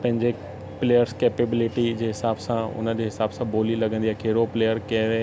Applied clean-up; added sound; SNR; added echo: none; none; none; none.